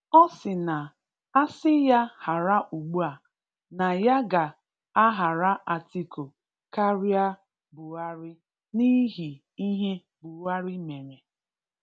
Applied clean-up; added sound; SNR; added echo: none; none; none; none.